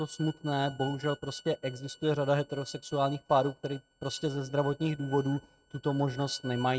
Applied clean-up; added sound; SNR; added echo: neural mask model RNNoise.